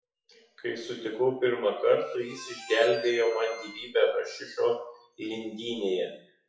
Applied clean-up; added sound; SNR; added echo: classical method WPE with log-MMSE.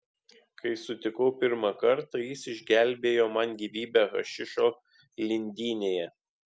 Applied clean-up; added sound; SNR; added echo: none; none; none; none.